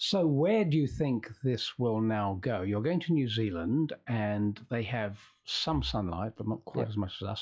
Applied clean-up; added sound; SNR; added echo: classical method log-MMSE.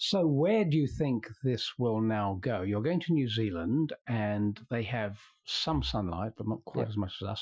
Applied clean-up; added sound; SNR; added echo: classical method Wiener filter.